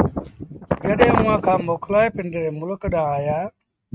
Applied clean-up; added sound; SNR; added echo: neural mask model RNNoise.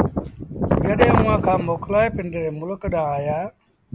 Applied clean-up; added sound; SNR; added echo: none; Fireworks; 15 dB; none.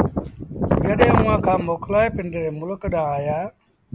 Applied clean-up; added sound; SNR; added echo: none; none; none; none.